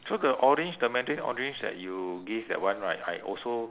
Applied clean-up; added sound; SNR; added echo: none; none; none; none.